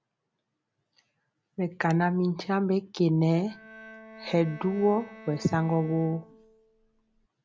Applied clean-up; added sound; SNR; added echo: none; Bowed string instrument; 19 dB; none.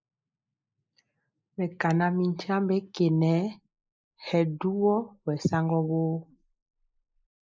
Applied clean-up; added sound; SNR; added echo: neural mask model Resemble Enhance denoiser.